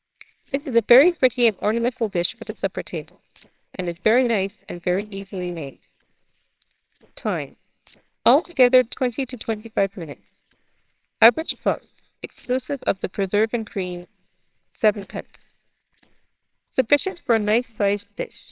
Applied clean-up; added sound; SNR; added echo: neural separator model SepFormer WHAMR!.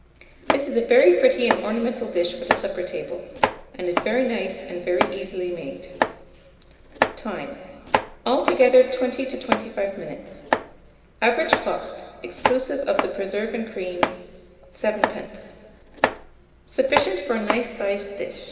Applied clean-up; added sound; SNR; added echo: none; Domestic sounds, home sounds; 4 dB; reverberation time 2.1 s.